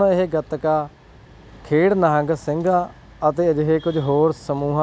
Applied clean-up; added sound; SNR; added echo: none; none; none; none.